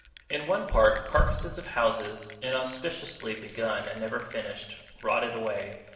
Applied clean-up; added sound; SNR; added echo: none; Bell; 17 dB; reverberation time 1.0 s.